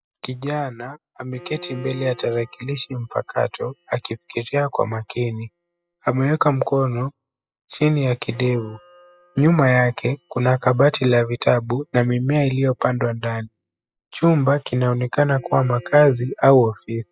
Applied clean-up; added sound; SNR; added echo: classical method spectral subtraction.